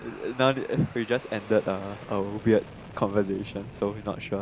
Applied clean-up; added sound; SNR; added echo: none; Fixed-wing aircraft, airplane; 16 dB; none.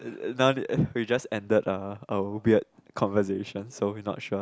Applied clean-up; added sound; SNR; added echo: none; none; none; none.